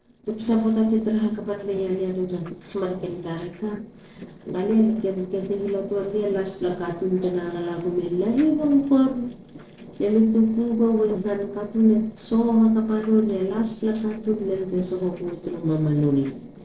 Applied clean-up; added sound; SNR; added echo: neural separator model SepFormer DNS4.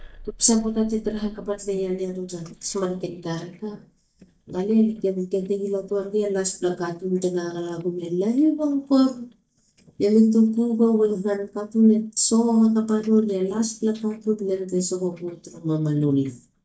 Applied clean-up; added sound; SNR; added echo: neural mask model DeepFilterNet 3.